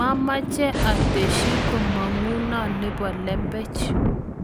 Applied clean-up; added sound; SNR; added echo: none; Thunder; -2 dB; none.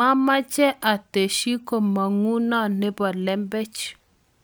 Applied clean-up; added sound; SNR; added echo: none; none; none; none.